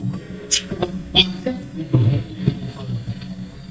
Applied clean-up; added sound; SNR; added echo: neural mask model DeepFilterNet 3.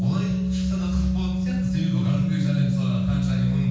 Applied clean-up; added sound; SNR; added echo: none; Organ; -1 dB; reverberation time 1.2 s.